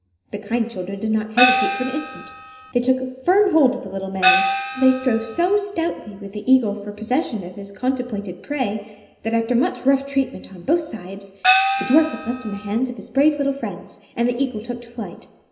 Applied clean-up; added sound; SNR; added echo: none; Gong; 0 dB; reverberation time 0.9 s.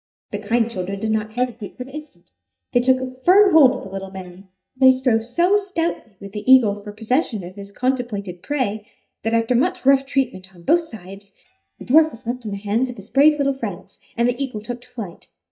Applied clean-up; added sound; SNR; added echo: neural mask model DeepFilterNet 3.